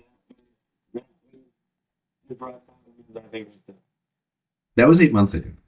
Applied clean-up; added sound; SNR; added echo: neural mask model DeepFilterNet 3.